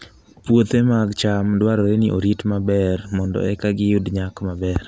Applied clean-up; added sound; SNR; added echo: none; none; none; none.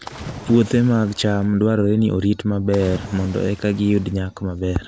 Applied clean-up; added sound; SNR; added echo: none; Splash, splatter; 18 dB; none.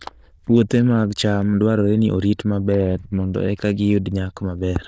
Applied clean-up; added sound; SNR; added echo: neural diffusion model UNIVERSE++.